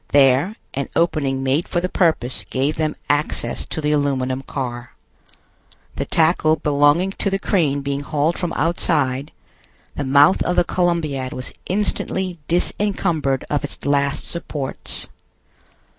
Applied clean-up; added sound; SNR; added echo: none; none; none; none.